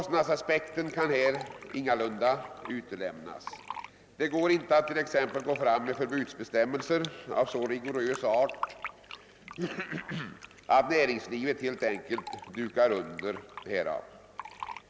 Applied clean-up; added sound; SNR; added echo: none; Fill (with liquid); 16 dB; none.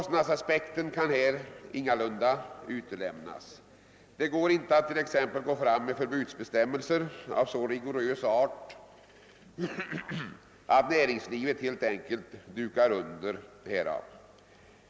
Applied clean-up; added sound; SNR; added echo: none; none; none; none.